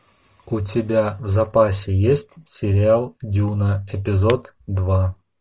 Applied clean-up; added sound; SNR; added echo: none; none; none; none.